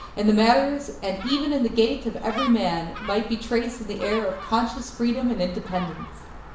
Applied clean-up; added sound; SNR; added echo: none; Gull, seagull; 13 dB; reverberation time 0.7 s.